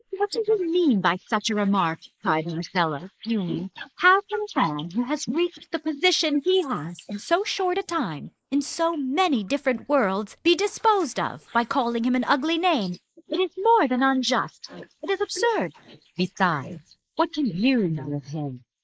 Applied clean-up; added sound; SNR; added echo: neural mask model Resemble Enhance denoiser.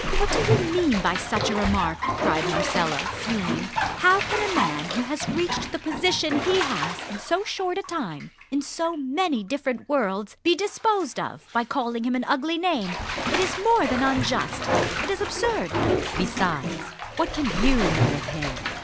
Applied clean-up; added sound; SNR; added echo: none; Bathtub (filling or washing); 2 dB; none.